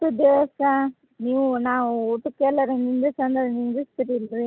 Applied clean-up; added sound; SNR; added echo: none; none; none; none.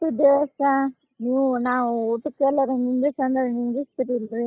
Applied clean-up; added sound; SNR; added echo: neural mask model DeepFilterNet 3.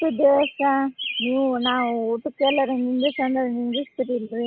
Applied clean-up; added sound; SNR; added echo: neural mask model Resemble Enhance denoiser.